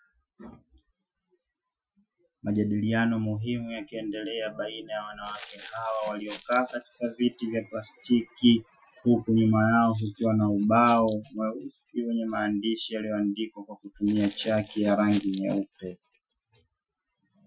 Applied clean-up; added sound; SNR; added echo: classical method Wiener filter.